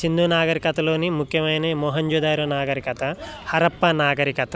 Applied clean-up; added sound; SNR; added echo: none; none; none; none.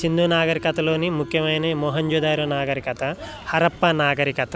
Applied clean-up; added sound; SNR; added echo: none; Subway, metro, underground; 18 dB; none.